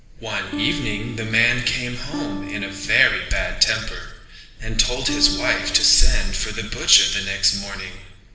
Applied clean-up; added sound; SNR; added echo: none; Acoustic guitar; 11 dB; reverberation time 1.1 s.